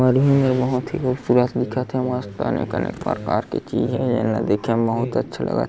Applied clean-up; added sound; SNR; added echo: none; none; none; none.